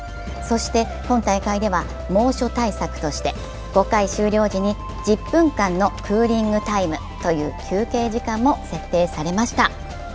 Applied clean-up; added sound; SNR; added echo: none; none; none; none.